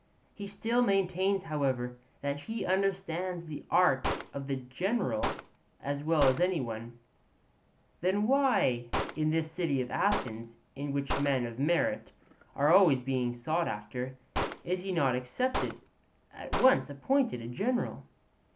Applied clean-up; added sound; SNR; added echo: none; Gunshot, gunfire; 8 dB; none.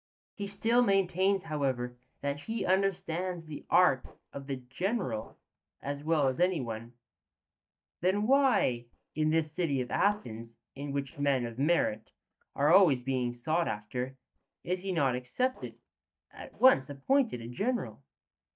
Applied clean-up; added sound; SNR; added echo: neural mask model DeepFilterNet 3.